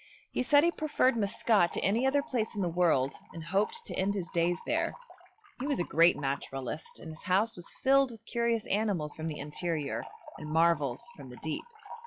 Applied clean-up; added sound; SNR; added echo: classical method log-MMSE.